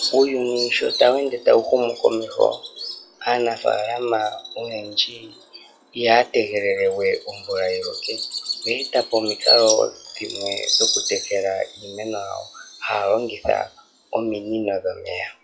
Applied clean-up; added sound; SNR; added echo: classical method WPE with log-MMSE.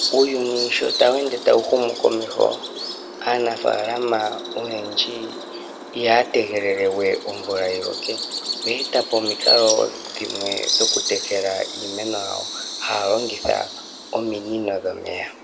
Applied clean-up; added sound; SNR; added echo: none; Bird vocalization, bird call, bird song; 6 dB; reverberation time 2.3 s.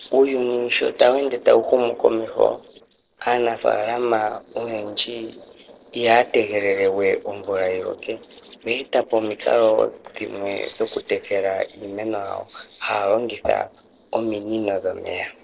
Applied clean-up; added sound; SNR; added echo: neural separator model SepFormer DNS4.